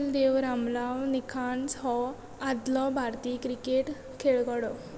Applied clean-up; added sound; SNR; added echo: none; none; none; none.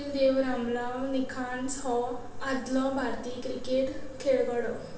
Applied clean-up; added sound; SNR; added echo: none; none; none; reverberation time 0.5 s.